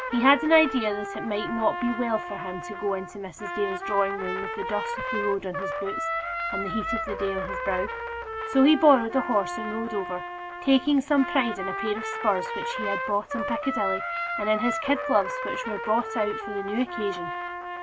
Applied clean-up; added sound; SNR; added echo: none; Trumpet; 5 dB; none.